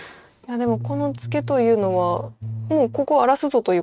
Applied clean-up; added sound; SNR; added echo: neural mask model RNNoise.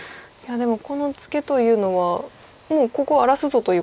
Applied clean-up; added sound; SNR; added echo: none; none; none; none.